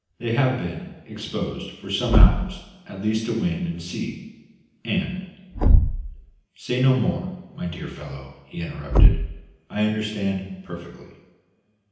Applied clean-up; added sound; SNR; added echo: none; Thump, thud; -3 dB; reverberation time 0.9 s.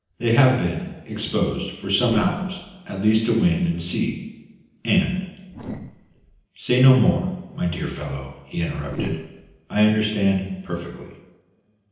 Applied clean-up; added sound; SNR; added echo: neural separator model SepFormer DNS4.